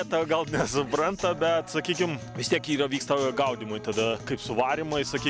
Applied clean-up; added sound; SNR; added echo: none; Acoustic guitar; 14 dB; none.